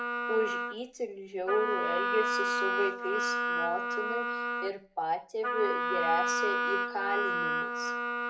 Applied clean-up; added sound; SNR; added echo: none; Wind instrument, woodwind instrument; -2 dB; reverberation time 0.3 s.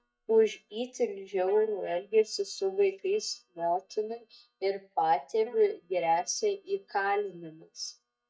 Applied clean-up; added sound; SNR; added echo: neural mask model DeepFilterNet 3.